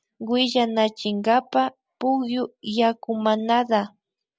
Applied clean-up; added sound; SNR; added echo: none; none; none; none.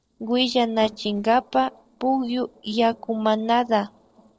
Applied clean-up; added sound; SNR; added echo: neural separator model SepFormer DNS4.